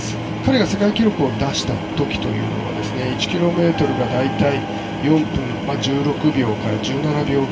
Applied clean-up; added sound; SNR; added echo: none; Wind instrument, woodwind instrument; 15 dB; reverberation time 0.2 s.